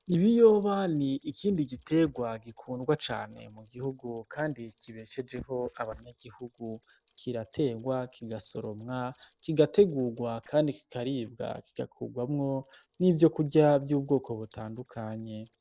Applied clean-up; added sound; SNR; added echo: neural separator model SepFormer DNS4.